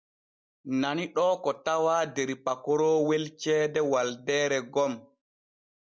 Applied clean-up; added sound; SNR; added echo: none; none; none; none.